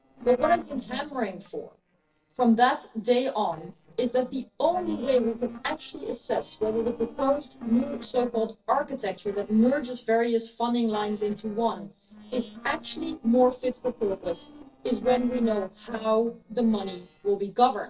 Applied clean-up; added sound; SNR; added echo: neural separator model SepFormer DNS4.